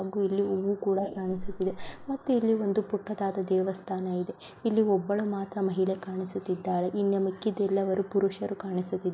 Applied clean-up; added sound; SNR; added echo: neural mask model Resemble Enhance denoiser.